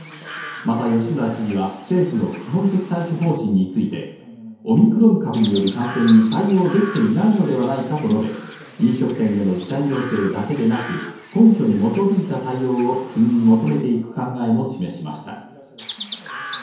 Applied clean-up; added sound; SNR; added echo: none; Chirp, tweet; 13 dB; reverberation time 0.9 s.